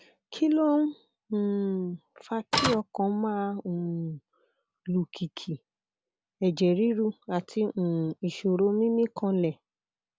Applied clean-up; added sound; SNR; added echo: none; Printer; -3 dB; none.